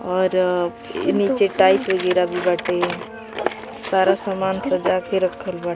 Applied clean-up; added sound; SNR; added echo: none; Brass instrument + Brass instrument; 18 dB; none.